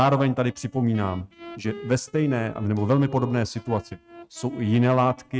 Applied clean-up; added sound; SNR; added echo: neural mask model RNNoise.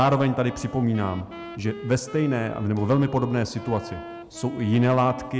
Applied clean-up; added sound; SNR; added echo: none; Wind instrument, woodwind instrument; 16 dB; none.